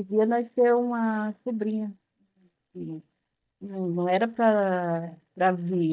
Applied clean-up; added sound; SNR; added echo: neural mask model DeepFilterNet 3.